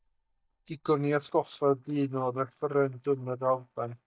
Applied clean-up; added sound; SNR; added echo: neural mask model DeepFilterNet 3.